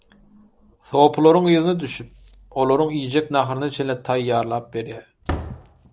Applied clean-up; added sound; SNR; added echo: none; Slam; 18 dB; none.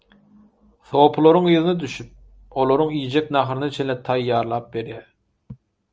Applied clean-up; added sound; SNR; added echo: none; none; none; none.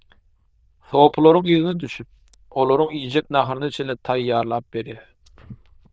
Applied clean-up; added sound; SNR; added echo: neural diffusion model UNIVERSE++.